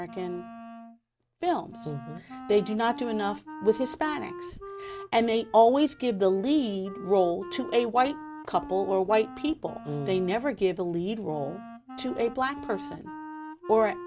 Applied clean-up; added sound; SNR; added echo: none; Wind instrument, woodwind instrument; 14 dB; none.